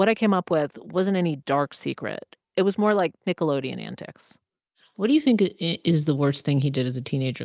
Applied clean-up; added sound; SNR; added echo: none; none; none; none.